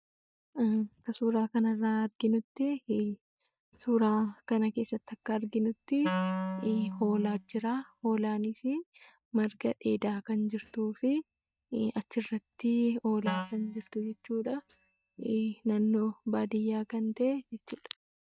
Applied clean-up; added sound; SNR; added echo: neural mask model DeepFilterNet 3.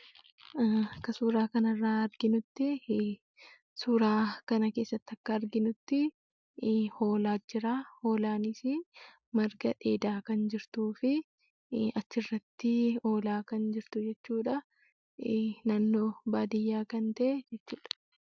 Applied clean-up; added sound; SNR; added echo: none; none; none; none.